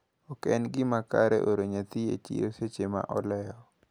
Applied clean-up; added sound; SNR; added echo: none; none; none; none.